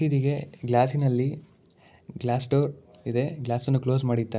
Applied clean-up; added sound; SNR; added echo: none; none; none; none.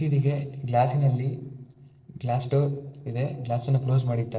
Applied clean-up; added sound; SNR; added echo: neural separator model SepFormer DNS4.